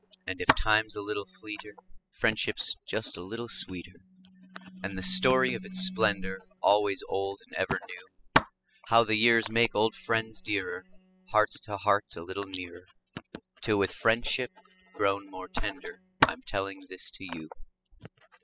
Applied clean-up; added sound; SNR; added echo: classical method spectral subtraction.